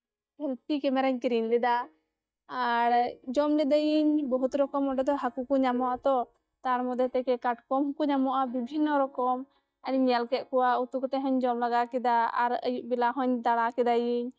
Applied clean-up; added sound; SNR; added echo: neural mask model DeepFilterNet 3.